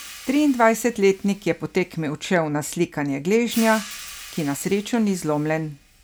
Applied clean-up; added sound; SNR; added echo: none; Hi-hat; 19 dB; none.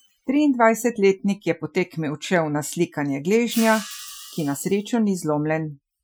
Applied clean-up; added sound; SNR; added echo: classical method Wiener filter.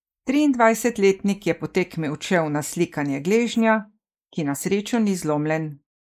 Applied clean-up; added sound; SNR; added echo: neural mask model Resemble Enhance denoiser.